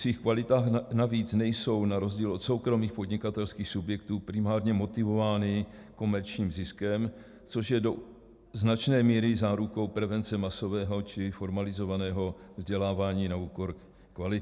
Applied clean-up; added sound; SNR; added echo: none; none; none; none.